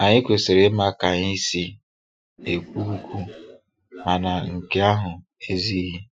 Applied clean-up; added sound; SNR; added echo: classical method Wiener filter.